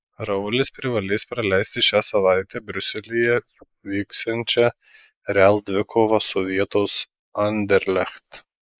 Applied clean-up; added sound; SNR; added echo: neural mask model Resemble Enhance denoiser.